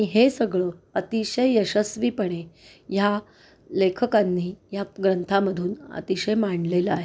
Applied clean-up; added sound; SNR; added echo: none; none; none; none.